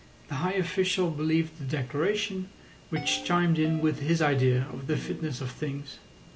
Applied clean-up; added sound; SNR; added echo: none; Guitar; 16 dB; none.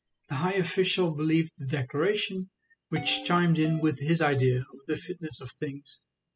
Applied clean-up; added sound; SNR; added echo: classical method spectral subtraction.